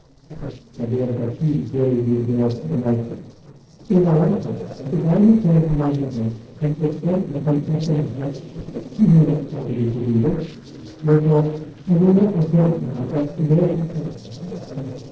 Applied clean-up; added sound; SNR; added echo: neural separator model SepFormer DNS4.